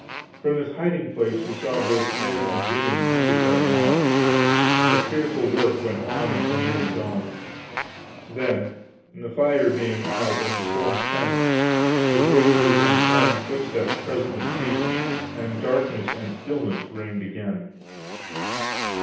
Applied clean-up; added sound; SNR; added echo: none; Motorcycle; -3 dB; reverberation time 0.9 s.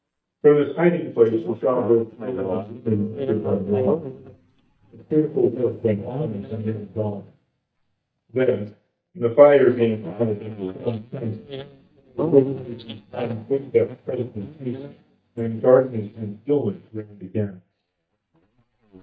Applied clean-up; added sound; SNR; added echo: neural mask model DeepFilterNet 3.